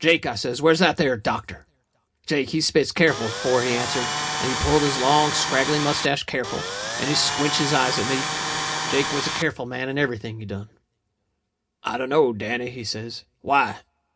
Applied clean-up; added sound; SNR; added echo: none; Tools; 3 dB; reverberation time 0.3 s.